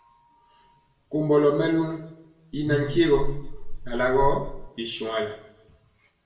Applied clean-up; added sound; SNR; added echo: none; Buzz; 2 dB; reverberation time 0.6 s.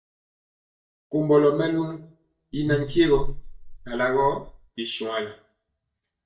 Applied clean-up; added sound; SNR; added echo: neural mask model DeepFilterNet 3.